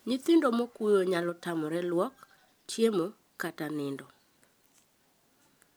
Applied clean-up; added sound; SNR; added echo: none; none; none; none.